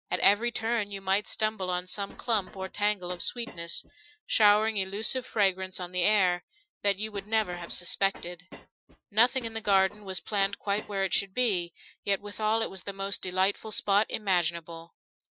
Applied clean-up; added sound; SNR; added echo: classical method Wiener filter.